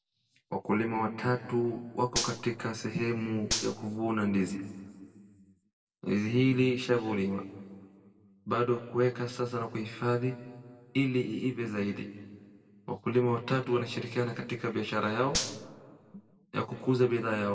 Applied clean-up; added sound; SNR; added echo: none; Gunshot, gunfire; 6 dB; reverberation time 1.5 s.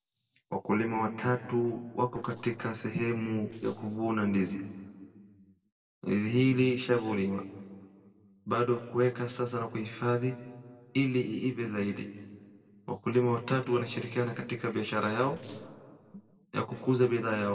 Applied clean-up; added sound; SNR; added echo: neural separator model SepFormer DNS4.